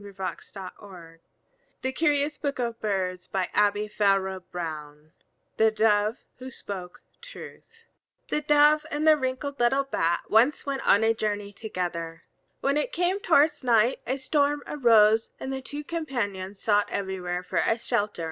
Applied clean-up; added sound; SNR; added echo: none; none; none; none.